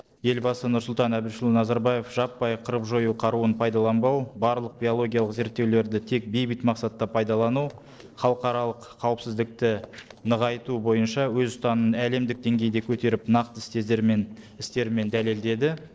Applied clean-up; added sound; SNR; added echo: neural separator model SepFormer DNS4.